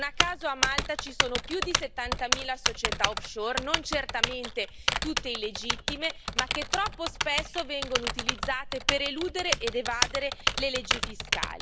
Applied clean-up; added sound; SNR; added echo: none; Typing; -2 dB; none.